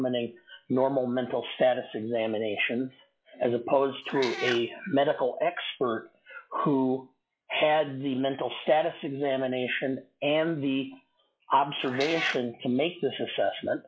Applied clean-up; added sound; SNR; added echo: classical method log-MMSE.